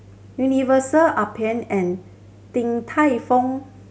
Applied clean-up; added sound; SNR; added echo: none; none; none; none.